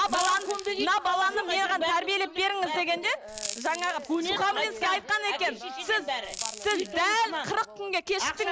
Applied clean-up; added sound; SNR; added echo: none; Crackle; 15 dB; none.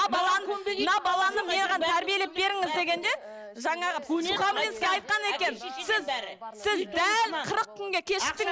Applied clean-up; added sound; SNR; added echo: none; none; none; none.